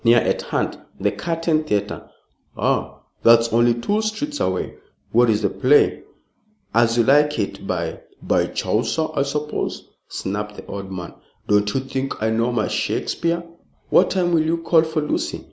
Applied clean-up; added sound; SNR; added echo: none; none; none; none.